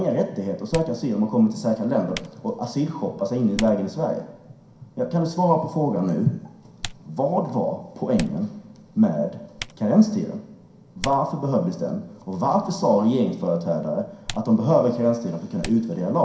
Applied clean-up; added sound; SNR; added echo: none; Typing; 19 dB; reverberation time 0.5 s.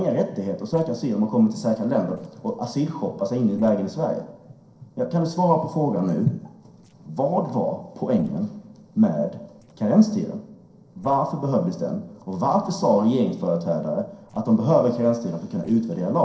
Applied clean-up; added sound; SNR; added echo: neural separator model SepFormer DNS4.